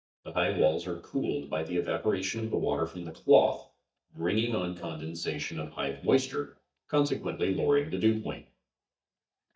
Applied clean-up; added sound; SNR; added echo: neural mask model DeepFilterNet 3.